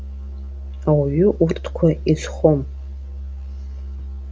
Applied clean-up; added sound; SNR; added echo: none; Musical instrument; 9 dB; none.